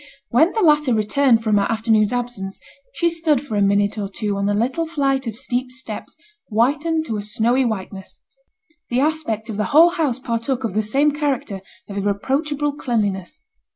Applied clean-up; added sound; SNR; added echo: none; none; none; none.